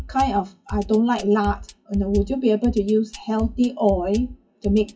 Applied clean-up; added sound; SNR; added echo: classical method WPE with log-MMSE.